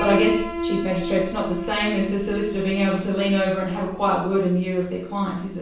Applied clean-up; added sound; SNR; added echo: none; Piano; 7 dB; reverberation time 0.7 s.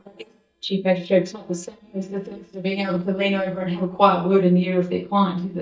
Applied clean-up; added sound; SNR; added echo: neural mask model DeepFilterNet 3.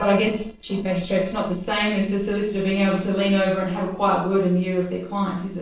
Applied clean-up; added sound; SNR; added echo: neural separator model SepFormer DNS4.